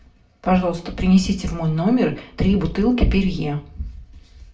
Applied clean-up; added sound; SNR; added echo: none; none; none; reverberation time 0.3 s.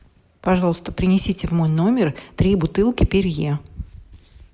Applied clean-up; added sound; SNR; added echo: none; none; none; none.